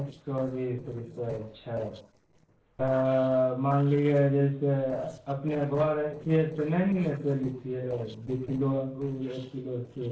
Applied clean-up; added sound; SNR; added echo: neural separator model SepFormer DNS4.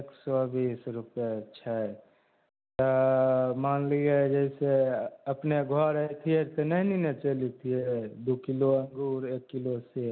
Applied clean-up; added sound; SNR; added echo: none; none; none; none.